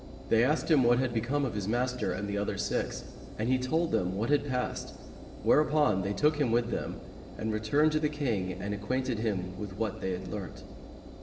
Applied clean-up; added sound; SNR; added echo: none; Engine; 14 dB; reverberation time 2.9 s.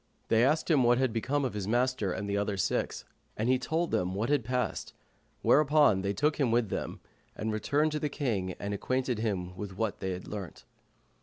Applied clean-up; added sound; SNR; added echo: none; none; none; none.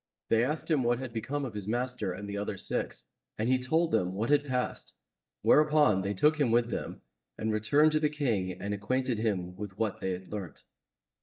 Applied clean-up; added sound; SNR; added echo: neural mask model DeepFilterNet 3.